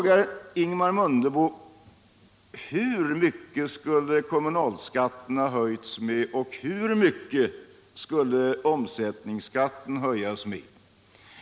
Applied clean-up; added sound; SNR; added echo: none; none; none; none.